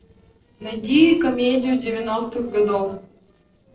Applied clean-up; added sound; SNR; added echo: neural separator model SepFormer DNS4.